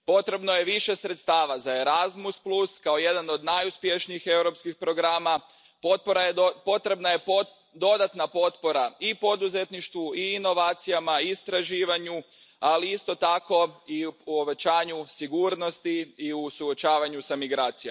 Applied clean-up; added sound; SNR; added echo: none; none; none; none.